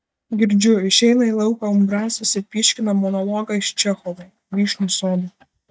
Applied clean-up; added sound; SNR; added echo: neural mask model DeepFilterNet 3.